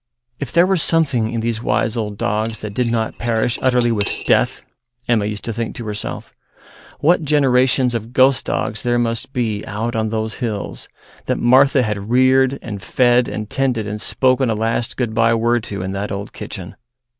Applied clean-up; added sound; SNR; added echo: none; Cutlery, silverware / Dishes, pots, and pans; 9 dB; none.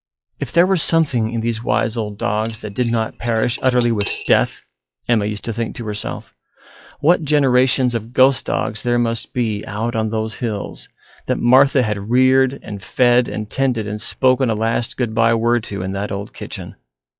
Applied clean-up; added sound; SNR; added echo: classical method log-MMSE.